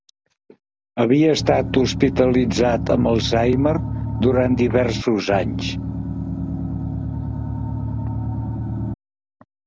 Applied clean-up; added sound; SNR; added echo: none; Engine; 4 dB; none.